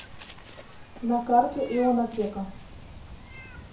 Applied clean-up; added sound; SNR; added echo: none; Meow; 17 dB; reverberation time 0.5 s.